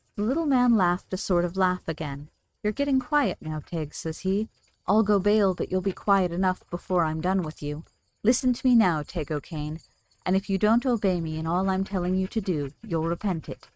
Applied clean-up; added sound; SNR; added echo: neural mask model RNNoise.